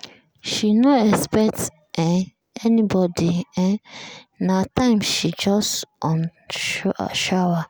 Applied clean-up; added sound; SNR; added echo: none; none; none; none.